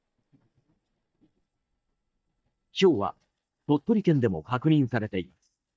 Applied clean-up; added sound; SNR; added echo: neural mask model DeepFilterNet 3.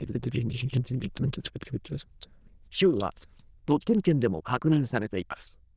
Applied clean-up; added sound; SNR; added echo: neural diffusion model UNIVERSE++.